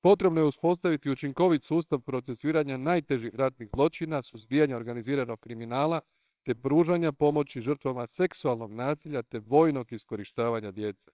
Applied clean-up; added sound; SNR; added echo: neural separator model SepFormer WHAMR!.